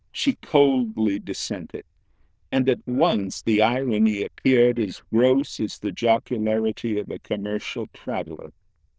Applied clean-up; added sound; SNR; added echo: neural diffusion model UNIVERSE++.